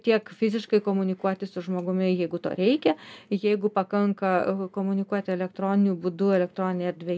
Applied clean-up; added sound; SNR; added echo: none; none; none; none.